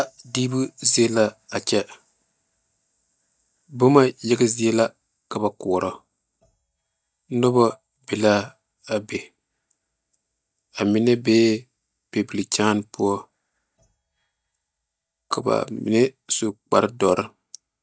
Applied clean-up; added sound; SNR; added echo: neural mask model DeepFilterNet 3.